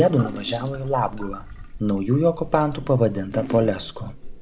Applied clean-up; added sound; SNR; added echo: none; Drip / Sink (filling or washing) / Water tap, faucet; 12 dB; none.